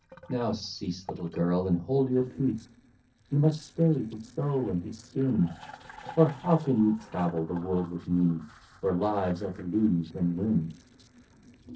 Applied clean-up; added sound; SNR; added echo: neural separator model SepFormer DNS4.